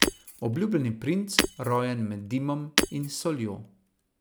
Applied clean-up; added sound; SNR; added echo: none; Shatter; 2 dB; none.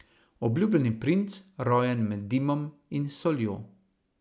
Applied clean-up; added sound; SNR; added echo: none; none; none; none.